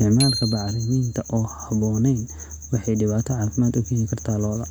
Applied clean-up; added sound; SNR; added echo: none; Bicycle bell; 12 dB; none.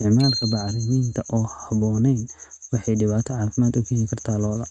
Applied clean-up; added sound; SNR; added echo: neural mask model RNNoise.